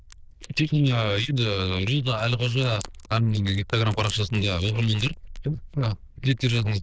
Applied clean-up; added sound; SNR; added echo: neural diffusion model UNIVERSE++.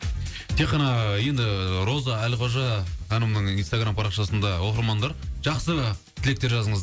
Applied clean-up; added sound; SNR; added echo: none; none; none; none.